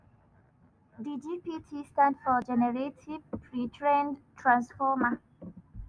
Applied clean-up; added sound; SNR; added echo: none; none; none; none.